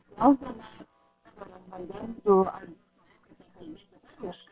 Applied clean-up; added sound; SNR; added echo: neural separator model SepFormer WHAM!.